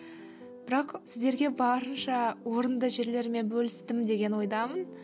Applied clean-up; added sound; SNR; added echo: none; none; none; none.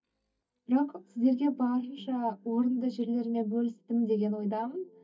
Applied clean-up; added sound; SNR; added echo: neural mask model DeepFilterNet 3.